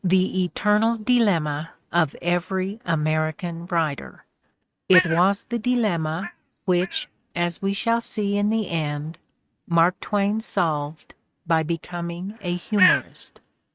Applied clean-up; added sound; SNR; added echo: neural mask model RNNoise.